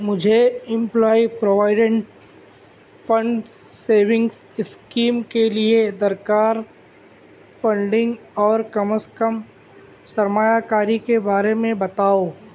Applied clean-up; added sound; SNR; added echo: none; none; none; none.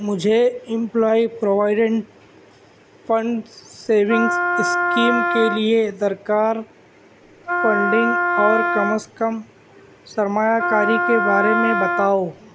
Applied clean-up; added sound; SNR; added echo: none; Wind instrument, woodwind instrument; 0 dB; none.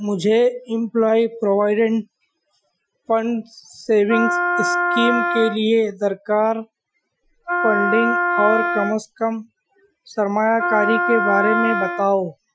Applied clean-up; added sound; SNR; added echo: classical method Wiener filter.